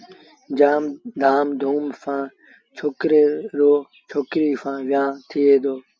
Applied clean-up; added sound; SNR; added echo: none; none; none; none.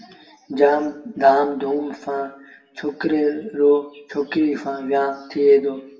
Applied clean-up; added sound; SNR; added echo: none; none; none; reverberation time 0.6 s.